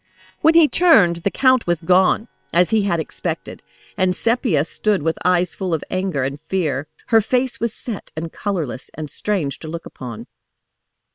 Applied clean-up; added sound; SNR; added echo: neural separator model SepFormer WHAM!.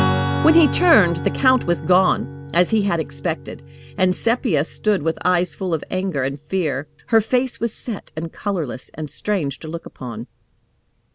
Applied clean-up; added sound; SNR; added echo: none; Strum; 9 dB; none.